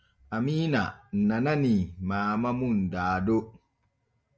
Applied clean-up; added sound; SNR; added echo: none; none; none; none.